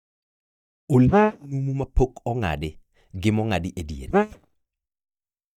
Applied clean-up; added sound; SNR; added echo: neural mask model DeepFilterNet 3.